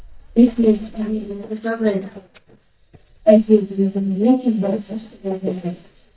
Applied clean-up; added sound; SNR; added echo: neural mask model DeepFilterNet 3.